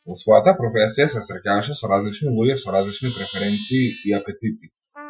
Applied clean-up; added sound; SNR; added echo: classical method Wiener filter.